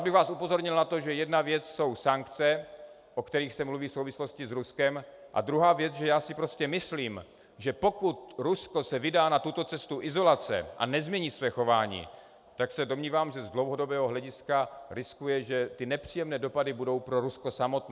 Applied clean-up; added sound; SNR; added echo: none; none; none; none.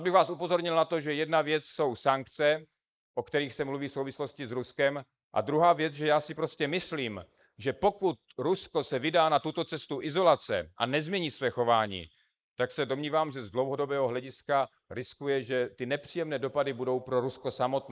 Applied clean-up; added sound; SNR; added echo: neural mask model Resemble Enhance denoiser.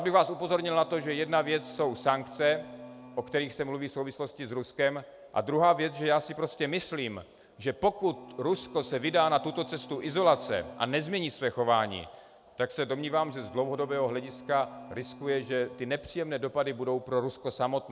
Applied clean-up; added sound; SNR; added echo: none; Bowed string instrument; 20 dB; none.